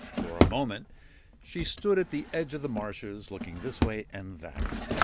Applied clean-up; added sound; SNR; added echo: none; Drawer open or close; -1 dB; none.